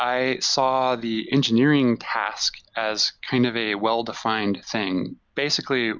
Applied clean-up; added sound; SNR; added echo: none; none; none; none.